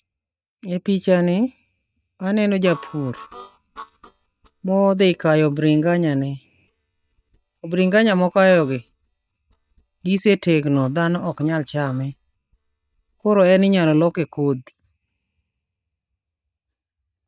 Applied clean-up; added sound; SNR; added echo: neural mask model DeepFilterNet 3.